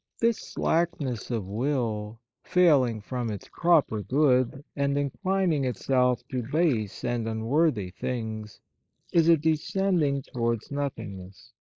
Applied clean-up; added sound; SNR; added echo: neural mask model Resemble Enhance denoiser.